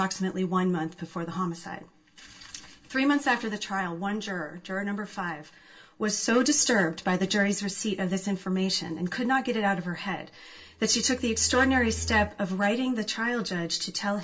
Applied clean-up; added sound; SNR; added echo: none; Bowed string instrument; 10 dB; reverberation time 0.2 s.